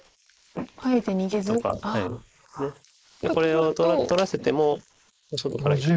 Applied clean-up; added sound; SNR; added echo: neural mask model Resemble Enhance denoiser.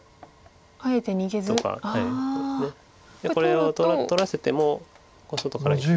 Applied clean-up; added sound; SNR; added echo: none; none; none; none.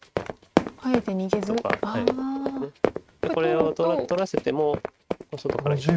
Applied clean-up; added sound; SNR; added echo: neural mask model RNNoise.